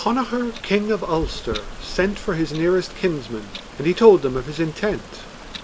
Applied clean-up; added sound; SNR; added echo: none; Clock + Stream; 14 dB; none.